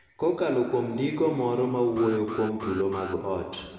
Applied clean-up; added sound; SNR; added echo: none; Alarm; 15 dB; reverberation time 2.0 s.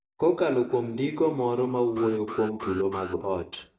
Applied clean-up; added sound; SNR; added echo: neural mask model DeepFilterNet 3.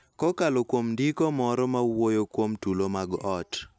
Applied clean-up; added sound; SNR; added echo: none; none; none; none.